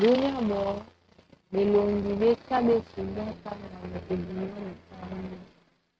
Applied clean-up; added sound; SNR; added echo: neural mask model RNNoise.